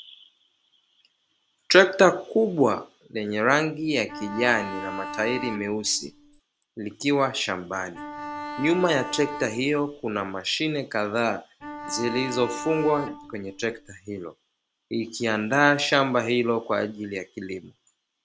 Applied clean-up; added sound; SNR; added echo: none; Bowed string instrument; 10 dB; none.